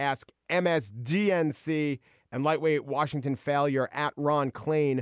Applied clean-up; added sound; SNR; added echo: none; none; none; none.